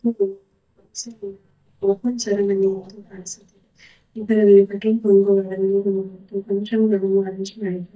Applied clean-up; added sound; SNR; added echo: neural mask model DeepFilterNet 3.